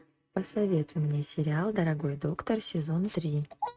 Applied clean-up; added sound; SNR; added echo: neural mask model RNNoise.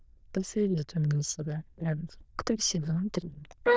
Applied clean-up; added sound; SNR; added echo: neural diffusion model UNIVERSE++.